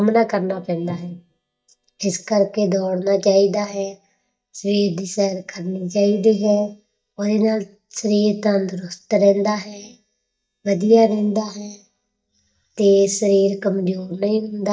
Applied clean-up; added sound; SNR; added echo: neural mask model DeepFilterNet 3.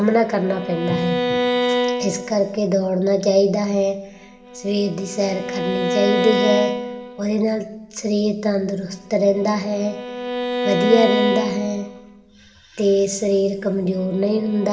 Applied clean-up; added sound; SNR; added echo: none; Bowed string instrument; 5 dB; reverberation time 0.9 s.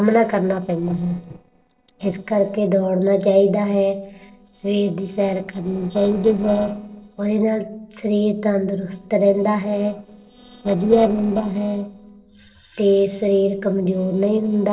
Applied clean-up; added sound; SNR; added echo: neural separator model SepFormer DNS4.